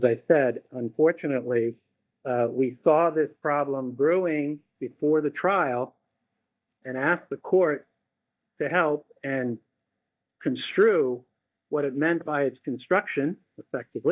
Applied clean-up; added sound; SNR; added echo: neural mask model DeepFilterNet 3.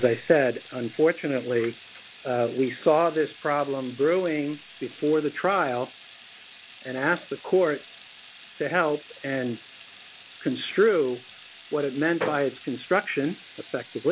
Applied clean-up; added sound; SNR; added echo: none; Water tap, faucet / Liquid; 16 dB; none.